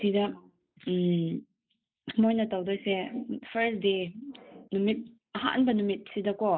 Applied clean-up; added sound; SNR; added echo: neural mask model Resemble Enhance denoiser.